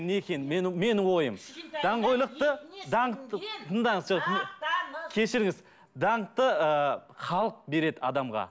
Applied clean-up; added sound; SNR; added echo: none; none; none; none.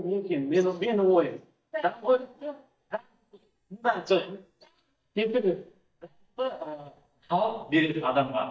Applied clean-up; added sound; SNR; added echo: neural mask model DeepFilterNet 3.